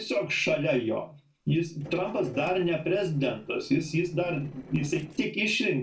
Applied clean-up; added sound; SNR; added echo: neural separator model SepFormer DNS4.